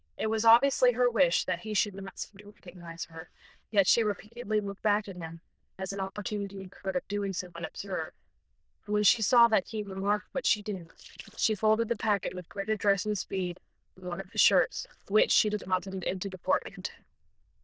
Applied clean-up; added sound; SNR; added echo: neural diffusion model UNIVERSE++.